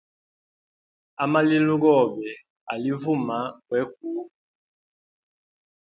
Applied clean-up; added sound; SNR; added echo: none; none; none; none.